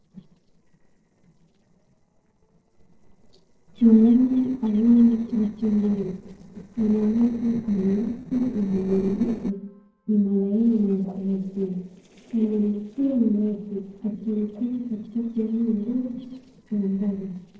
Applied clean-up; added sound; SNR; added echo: neural separator model SepFormer DNS4.